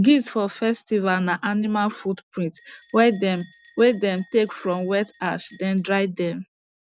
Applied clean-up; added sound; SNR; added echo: none; Bell; 8 dB; none.